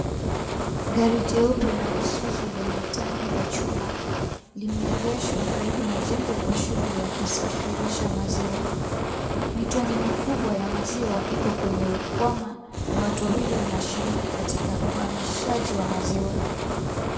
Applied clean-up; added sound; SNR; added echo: none; Fire; -2 dB; reverberation time 1.5 s.